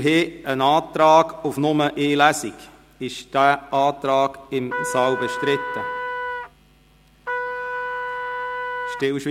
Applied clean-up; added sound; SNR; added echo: none; Trumpet; 6 dB; none.